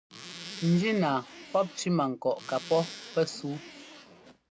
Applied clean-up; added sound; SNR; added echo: none; Zipper (clothing); 15 dB; none.